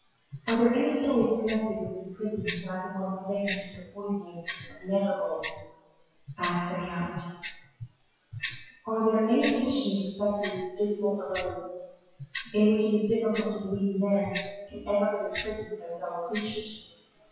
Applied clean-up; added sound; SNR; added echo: classical method WPE with log-MMSE.